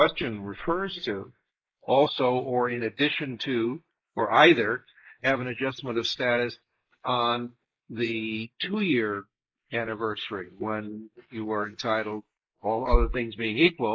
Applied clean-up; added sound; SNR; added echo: neural mask model Resemble Enhance denoiser.